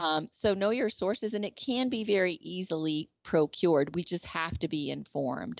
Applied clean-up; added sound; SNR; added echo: none; none; none; none.